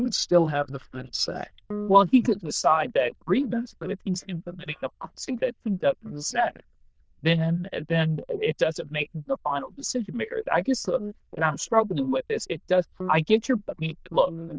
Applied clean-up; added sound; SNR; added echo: neural diffusion model UNIVERSE++.